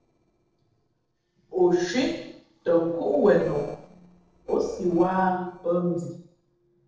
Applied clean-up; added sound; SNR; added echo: neural separator model SepFormer DNS4.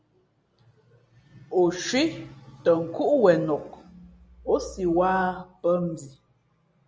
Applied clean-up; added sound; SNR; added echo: none; none; none; none.